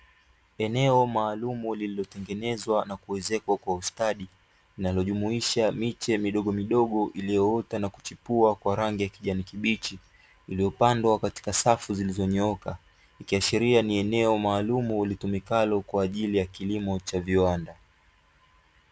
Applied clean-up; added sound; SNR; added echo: none; none; none; none.